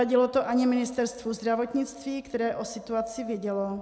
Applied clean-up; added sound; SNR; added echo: none; none; none; none.